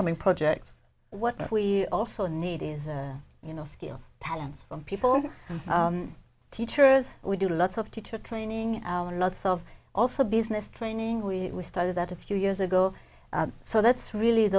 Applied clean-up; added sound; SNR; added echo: none; none; none; none.